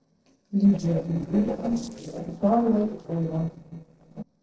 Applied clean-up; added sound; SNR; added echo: neural separator model SepFormer DNS4.